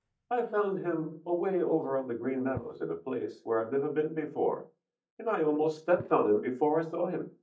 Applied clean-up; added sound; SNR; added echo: neural mask model DeepFilterNet 3.